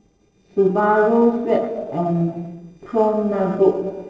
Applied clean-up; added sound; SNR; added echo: neural separator model SepFormer DNS4.